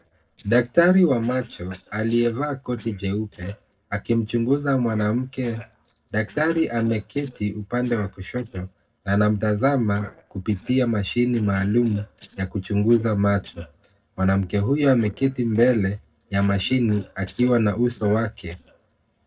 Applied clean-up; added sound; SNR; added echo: neural separator model SepFormer DNS4.